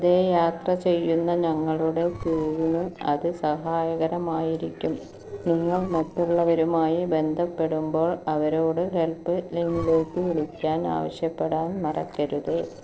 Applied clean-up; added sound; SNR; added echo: neural separator model SepFormer DNS4.